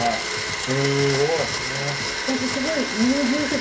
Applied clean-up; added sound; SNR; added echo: none; Domestic sounds, home sounds; 3 dB; reverberation time 0.3 s.